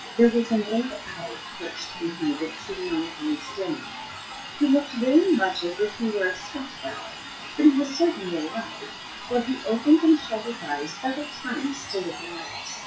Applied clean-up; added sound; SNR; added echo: classical method WPE with log-MMSE.